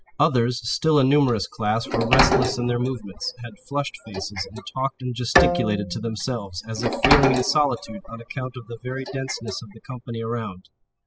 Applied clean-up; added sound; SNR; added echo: classical method spectral subtraction.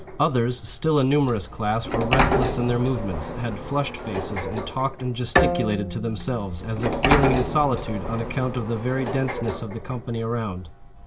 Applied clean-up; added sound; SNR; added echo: none; Sliding door + Bowed string instrument; 2 dB; none.